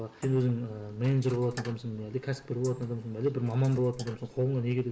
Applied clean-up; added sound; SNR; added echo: neural mask model Resemble Enhance denoiser.